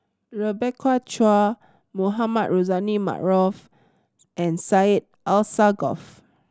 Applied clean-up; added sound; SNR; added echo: none; none; none; none.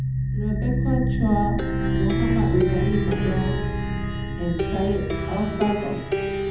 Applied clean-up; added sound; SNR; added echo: none; Plucked string instrument; -4 dB; reverberation time 0.8 s.